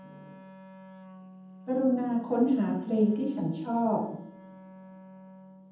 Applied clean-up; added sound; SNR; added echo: none; Wind instrument, woodwind instrument; 18 dB; reverberation time 0.8 s.